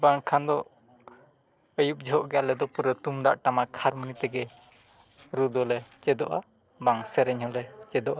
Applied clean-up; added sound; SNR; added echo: neural separator model SepFormer DNS4.